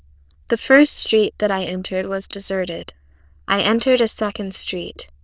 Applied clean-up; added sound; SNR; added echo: neural diffusion model UNIVERSE++.